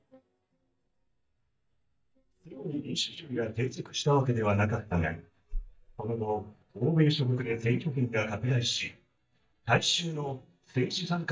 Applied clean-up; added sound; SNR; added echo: neural mask model DeepFilterNet 3.